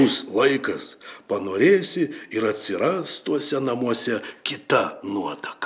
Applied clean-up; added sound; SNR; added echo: none; none; none; none.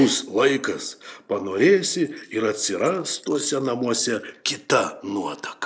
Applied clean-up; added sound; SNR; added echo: neural mask model Resemble Enhance denoiser.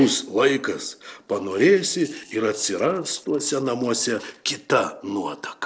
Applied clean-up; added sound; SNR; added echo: neural separator model SepFormer DNS4.